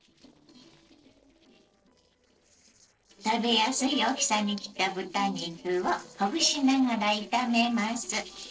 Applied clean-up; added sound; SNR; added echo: neural separator model SepFormer DNS4.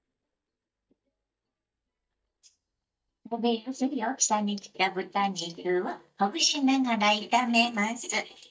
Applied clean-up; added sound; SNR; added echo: neural mask model DeepFilterNet 3.